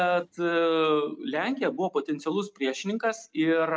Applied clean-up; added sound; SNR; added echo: none; none; none; none.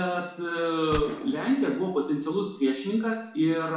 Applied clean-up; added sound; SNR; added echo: none; Gunshot, gunfire; 14 dB; reverberation time 0.6 s.